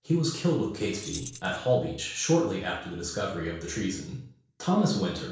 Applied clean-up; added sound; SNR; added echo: neural separator model SepFormer DNS4.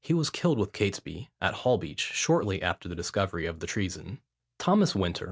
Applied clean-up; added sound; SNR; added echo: none; none; none; none.